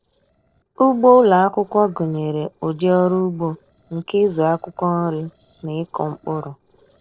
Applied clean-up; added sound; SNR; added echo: neural separator model SepFormer DNS4.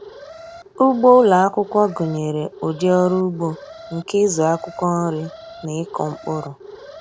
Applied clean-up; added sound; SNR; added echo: none; Alarm; 19 dB; none.